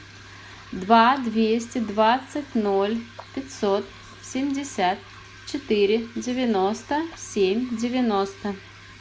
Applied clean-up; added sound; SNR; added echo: none; none; none; none.